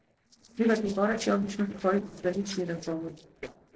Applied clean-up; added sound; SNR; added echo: neural separator model SepFormer DNS4.